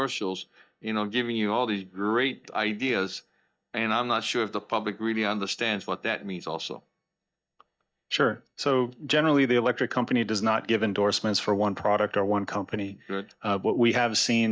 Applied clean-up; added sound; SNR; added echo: neural mask model DeepFilterNet 3.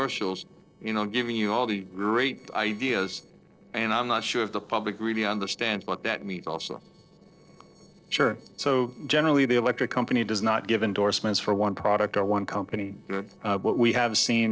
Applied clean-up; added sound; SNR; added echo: neural separator model SepFormer DNS4.